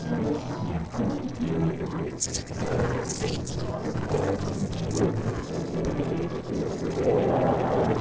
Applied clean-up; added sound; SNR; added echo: neural separator model SepFormer DNS4.